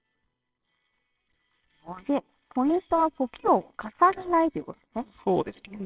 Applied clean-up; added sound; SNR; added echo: neural separator model SepFormer WHAMR!.